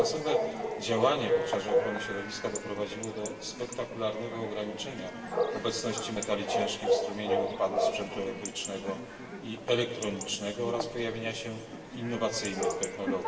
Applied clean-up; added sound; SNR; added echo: none; Bark / Chatter / Chirp, tweet / Livestock, farm animals, working animals; 0 dB; reverberation time 1.4 s.